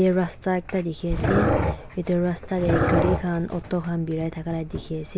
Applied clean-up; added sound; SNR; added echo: none; Dog; -1 dB; none.